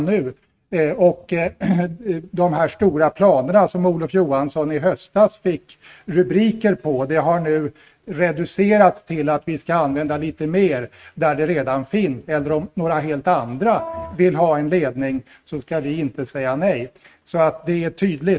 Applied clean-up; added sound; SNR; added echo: neural mask model RNNoise.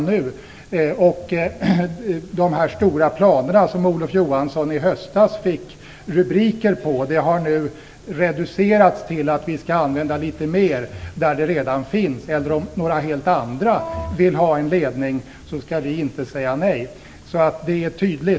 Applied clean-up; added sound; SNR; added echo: none; Wind instrument, woodwind instrument; 12 dB; none.